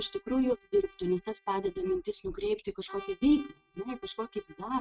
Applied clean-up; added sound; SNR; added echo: neural mask model RNNoise.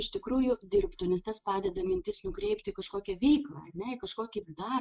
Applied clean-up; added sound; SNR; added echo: neural mask model Resemble Enhance denoiser.